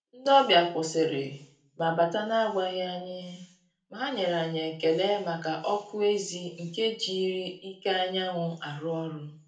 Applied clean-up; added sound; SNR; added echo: none; none; none; reverberation time 0.4 s.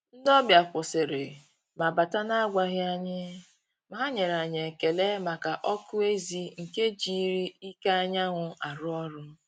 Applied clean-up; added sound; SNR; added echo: none; none; none; none.